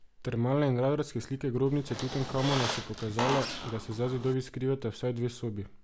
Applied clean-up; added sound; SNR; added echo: none; Squeak; 5 dB; none.